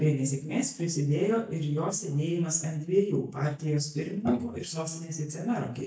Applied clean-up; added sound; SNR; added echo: neural mask model DeepFilterNet 3.